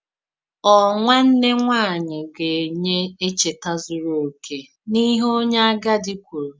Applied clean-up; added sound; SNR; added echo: none; none; none; none.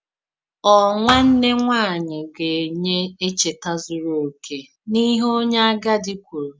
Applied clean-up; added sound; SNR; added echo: none; Thump, thud; 11 dB; none.